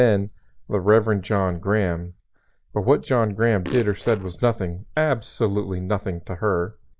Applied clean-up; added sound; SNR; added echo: neural mask model DeepFilterNet 3.